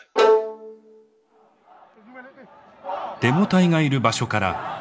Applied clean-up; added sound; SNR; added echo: none; Bowed string instrument; -1 dB; reverberation time 0.8 s.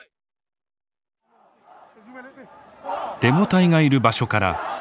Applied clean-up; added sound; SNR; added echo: none; none; none; none.